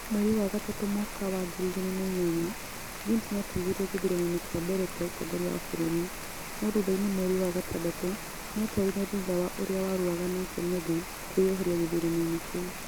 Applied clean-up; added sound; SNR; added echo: none; Rain; 8 dB; none.